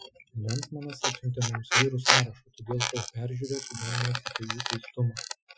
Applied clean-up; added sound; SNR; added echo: classical method Wiener filter.